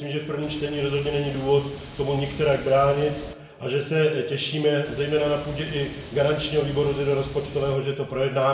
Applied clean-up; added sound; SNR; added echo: none; Water; 15 dB; reverberation time 0.8 s.